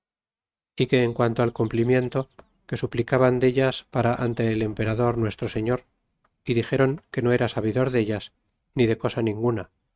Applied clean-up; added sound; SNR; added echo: neural mask model RNNoise.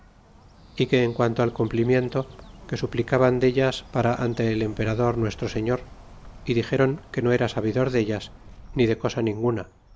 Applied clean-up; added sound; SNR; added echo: none; Bird; 19 dB; none.